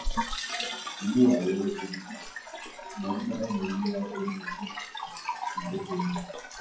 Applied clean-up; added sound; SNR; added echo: classical method WPE with log-MMSE.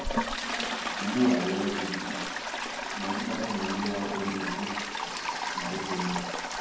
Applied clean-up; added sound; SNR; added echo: none; Toilet flush; 0 dB; reverberation time 0.9 s.